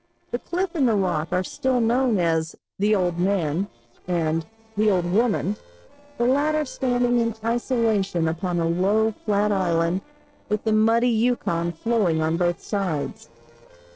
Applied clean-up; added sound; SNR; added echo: neural separator model SepFormer DNS4.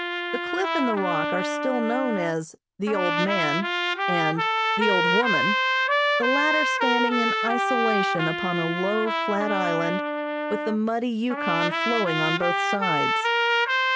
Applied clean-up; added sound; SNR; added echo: none; Trumpet; -3 dB; none.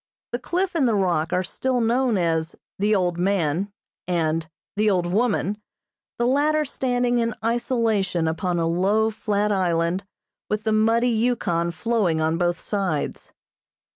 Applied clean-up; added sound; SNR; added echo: none; none; none; none.